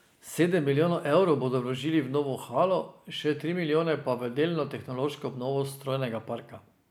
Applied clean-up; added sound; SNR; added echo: none; none; none; none.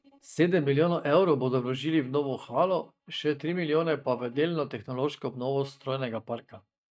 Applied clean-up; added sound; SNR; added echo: neural mask model DeepFilterNet 3.